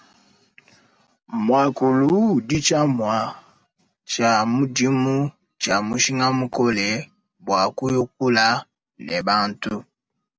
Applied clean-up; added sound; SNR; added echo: none; none; none; none.